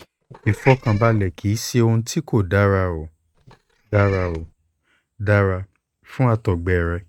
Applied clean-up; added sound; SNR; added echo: neural mask model RNNoise.